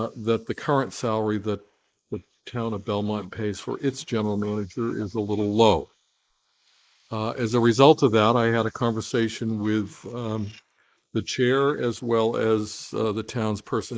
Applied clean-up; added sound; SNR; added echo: neural mask model Resemble Enhance denoiser.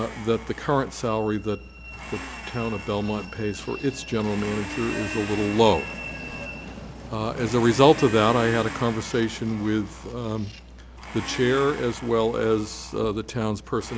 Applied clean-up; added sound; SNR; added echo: none; Train + Domestic sounds, home sounds; 12 dB; none.